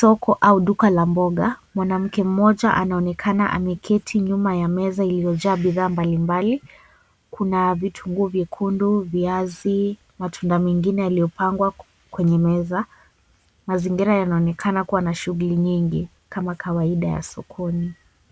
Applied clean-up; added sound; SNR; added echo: none; none; none; none.